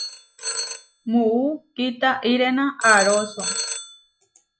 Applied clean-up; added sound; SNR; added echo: classical method log-MMSE.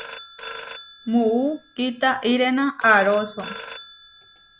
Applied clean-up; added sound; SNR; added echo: none; Telephone; 7 dB; none.